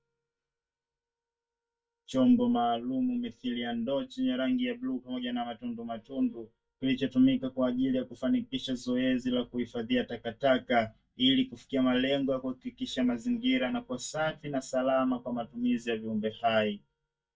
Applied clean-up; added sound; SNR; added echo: neural mask model DeepFilterNet 3.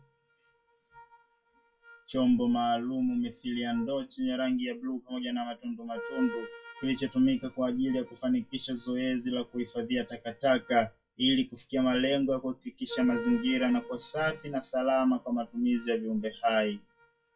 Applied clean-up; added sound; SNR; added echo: classical method WPE with log-MMSE.